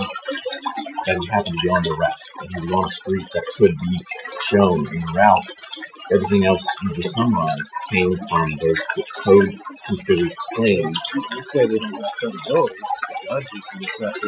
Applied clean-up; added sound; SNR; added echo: classical method Wiener filter.